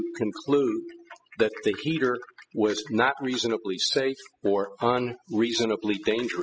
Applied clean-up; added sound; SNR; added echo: classical method spectral subtraction.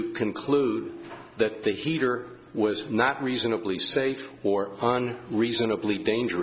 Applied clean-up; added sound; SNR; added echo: none; none; none; none.